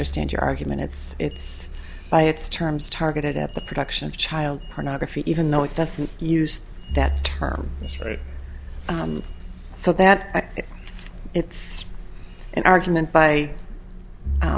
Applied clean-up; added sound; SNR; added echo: none; Bowed string instrument + Chime; 8 dB; none.